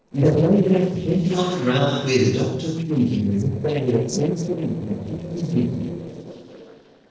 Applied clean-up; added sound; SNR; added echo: neural separator model SepFormer DNS4.